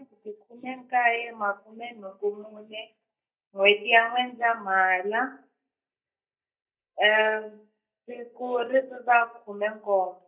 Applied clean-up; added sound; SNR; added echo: neural mask model DeepFilterNet 3.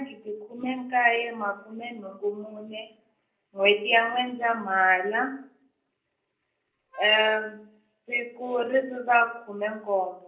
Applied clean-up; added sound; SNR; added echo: neural separator model SepFormer DNS4.